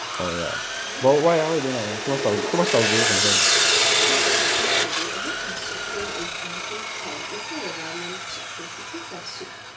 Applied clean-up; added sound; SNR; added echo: none; Sawing; -3 dB; none.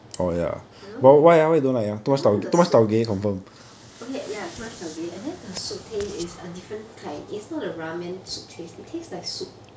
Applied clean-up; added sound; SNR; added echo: none; none; none; none.